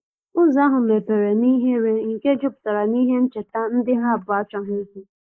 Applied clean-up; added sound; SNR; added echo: neural mask model Resemble Enhance denoiser.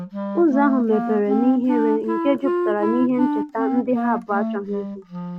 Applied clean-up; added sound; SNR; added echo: none; Wind instrument, woodwind instrument; 4 dB; none.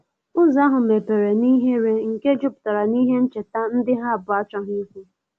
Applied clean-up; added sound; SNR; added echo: none; none; none; none.